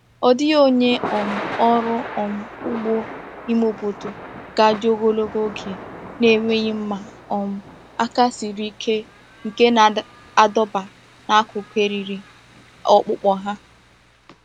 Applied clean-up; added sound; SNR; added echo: none; Thunder / Rain; 15 dB; none.